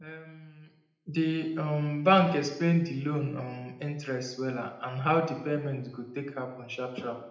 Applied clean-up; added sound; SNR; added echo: none; none; none; reverberation time 0.8 s.